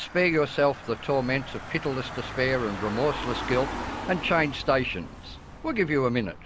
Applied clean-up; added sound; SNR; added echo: none; Engine / Car; 10 dB; none.